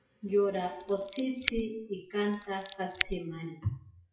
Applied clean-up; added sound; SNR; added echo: classical method WPE with log-MMSE.